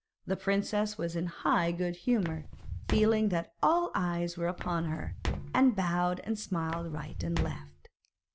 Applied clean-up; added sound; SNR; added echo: none; Walk, footsteps; 6 dB; none.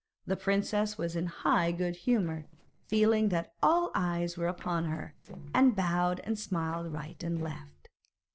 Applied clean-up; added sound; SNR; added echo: neural separator model SepFormer DNS4.